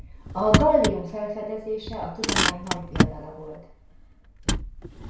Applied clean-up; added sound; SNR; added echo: none; Motor vehicle (road); -1 dB; reverberation time 0.6 s.